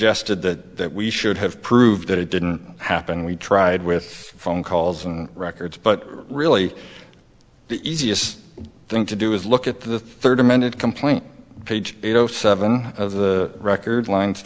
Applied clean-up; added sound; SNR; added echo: none; none; none; none.